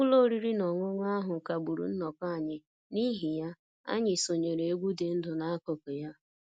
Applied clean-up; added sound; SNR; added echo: none; none; none; none.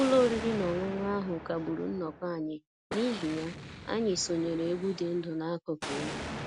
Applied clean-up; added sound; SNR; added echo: none; Explosion; 10 dB; none.